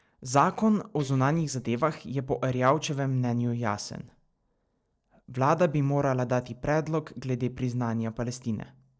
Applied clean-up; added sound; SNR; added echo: neural separator model SepFormer DNS4.